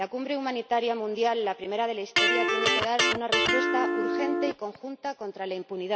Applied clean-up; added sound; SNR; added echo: none; Electric guitar; -4 dB; none.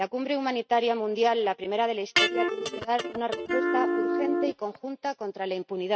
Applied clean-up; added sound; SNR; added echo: neural mask model RNNoise.